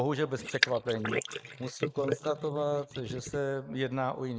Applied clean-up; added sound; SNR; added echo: neural mask model Resemble Enhance denoiser.